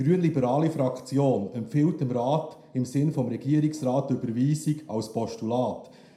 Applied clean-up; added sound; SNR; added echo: none; none; none; reverberation time 0.4 s.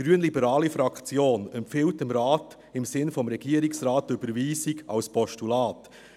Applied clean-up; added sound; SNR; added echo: none; none; none; none.